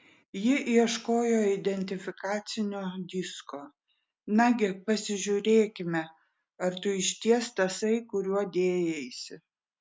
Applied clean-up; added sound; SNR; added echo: none; none; none; none.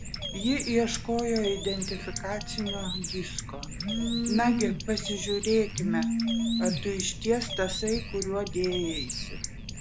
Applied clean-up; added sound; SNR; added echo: none; Telephone + Bird; 2 dB; none.